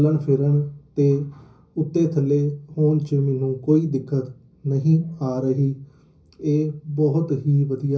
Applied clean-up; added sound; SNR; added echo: none; none; none; reverberation time 0.5 s.